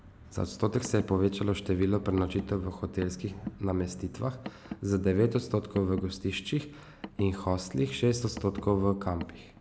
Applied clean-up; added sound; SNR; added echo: none; Car; 16 dB; none.